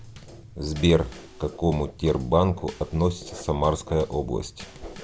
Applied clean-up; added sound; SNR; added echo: none; Writing + Bass drum / Snare drum / Drum kit; 18 dB; none.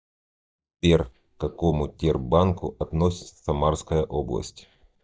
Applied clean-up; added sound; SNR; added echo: neural mask model DeepFilterNet 3.